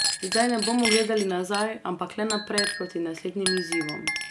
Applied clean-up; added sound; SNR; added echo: none; Chink, clink; 3 dB; none.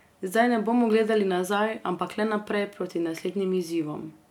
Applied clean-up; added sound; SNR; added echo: none; none; none; none.